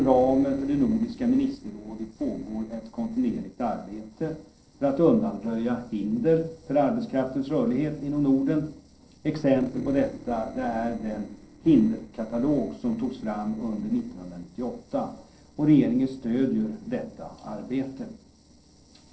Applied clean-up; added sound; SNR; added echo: neural separator model SepFormer DNS4.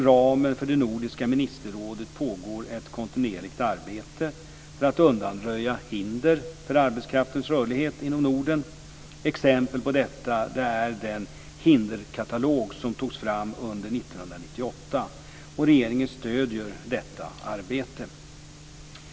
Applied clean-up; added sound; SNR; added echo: none; none; none; none.